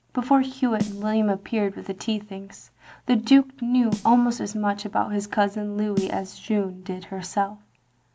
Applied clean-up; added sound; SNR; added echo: none; Snare drum; 13 dB; none.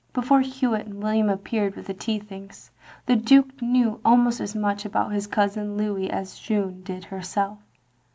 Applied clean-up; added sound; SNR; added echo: none; none; none; none.